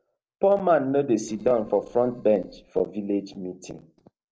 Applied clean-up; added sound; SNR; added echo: neural separator model SepFormer DNS4.